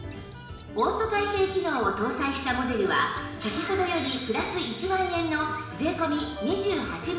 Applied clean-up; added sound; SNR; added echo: none; Bird; 11 dB; reverberation time 0.9 s.